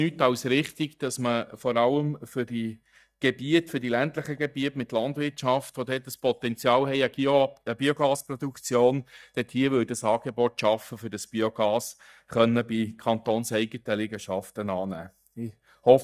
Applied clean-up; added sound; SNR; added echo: neural mask model DeepFilterNet 3.